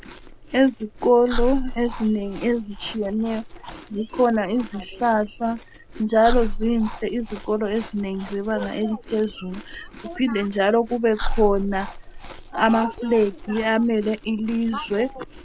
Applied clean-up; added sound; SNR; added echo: none; Chewing, mastication; 8 dB; none.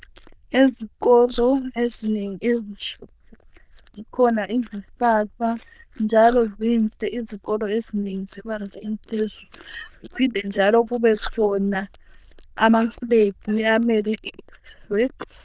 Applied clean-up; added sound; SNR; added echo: neural diffusion model UNIVERSE++.